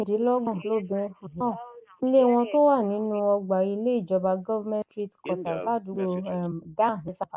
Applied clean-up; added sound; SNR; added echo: neural mask model Resemble Enhance denoiser.